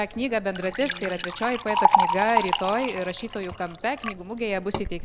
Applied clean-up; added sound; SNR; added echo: none; Liquid; 0 dB; none.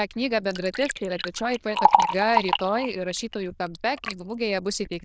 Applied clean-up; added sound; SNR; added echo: neural diffusion model UNIVERSE++.